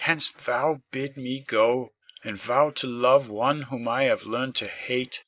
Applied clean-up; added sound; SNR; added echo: neural mask model Resemble Enhance denoiser.